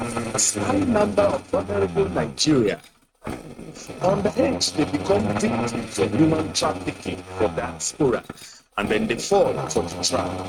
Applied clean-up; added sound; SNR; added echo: neural mask model RNNoise.